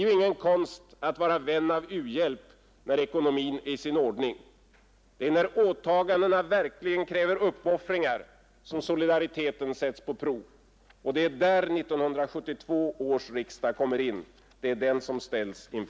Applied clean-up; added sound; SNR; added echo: none; none; none; none.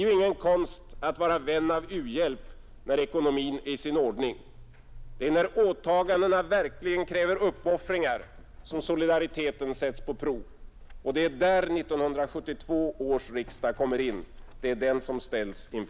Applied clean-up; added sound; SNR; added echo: none; Buzz; 18 dB; none.